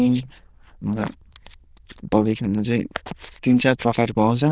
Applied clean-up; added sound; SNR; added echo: neural diffusion model UNIVERSE++.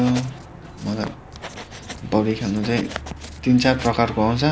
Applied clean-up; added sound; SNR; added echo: none; Writing; 13 dB; none.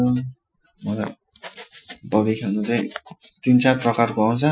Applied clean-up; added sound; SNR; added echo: classical method Wiener filter.